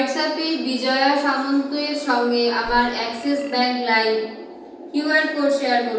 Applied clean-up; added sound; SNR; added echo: none; Burping, eructation; 19 dB; reverberation time 0.9 s.